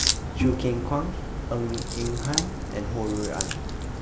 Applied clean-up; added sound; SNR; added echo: none; Bowed string instrument + Crack; -1 dB; none.